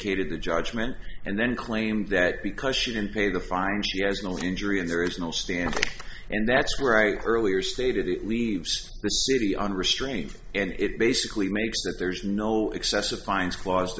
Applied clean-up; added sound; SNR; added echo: none; none; none; none.